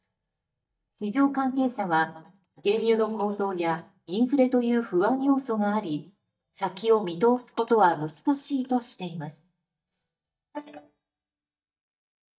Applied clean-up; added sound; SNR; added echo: neural mask model DeepFilterNet 3.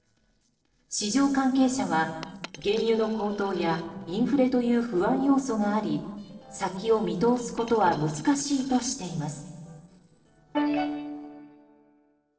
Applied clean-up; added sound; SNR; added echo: neural separator model SepFormer DNS4.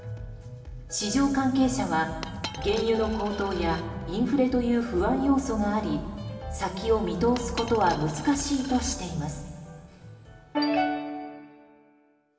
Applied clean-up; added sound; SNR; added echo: none; Coin (dropping); 17 dB; reverberation time 1.9 s.